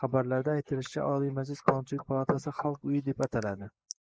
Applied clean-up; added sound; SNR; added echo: neural mask model Resemble Enhance denoiser.